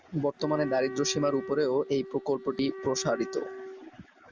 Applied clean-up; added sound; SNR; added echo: none; Wind instrument, woodwind instrument; 11 dB; none.